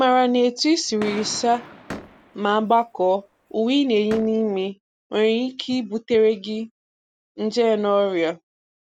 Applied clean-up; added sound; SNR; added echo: none; Fireworks + Slam; 17 dB; none.